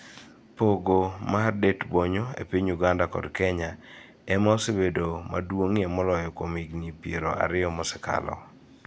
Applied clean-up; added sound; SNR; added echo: none; none; none; none.